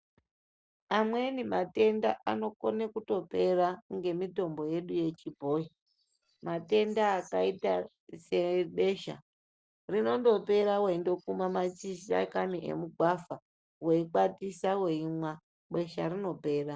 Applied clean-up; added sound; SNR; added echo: neural separator model SepFormer DNS4.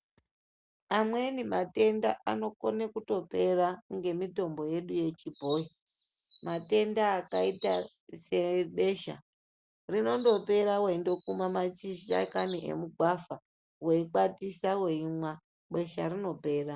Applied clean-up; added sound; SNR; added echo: none; Chirp, tweet; 16 dB; none.